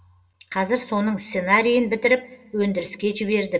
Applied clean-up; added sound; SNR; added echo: none; none; none; reverberation time 0.3 s.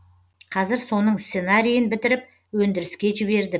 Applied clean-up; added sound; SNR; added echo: none; none; none; none.